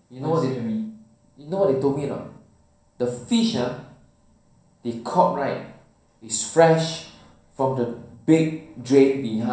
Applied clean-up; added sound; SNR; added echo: none; none; none; reverberation time 0.6 s.